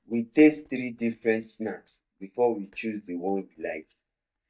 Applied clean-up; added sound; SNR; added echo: neural mask model DeepFilterNet 3.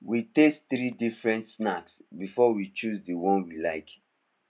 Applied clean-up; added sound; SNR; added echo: none; none; none; none.